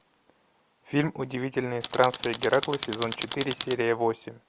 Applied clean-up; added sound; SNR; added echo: none; Tools; 5 dB; none.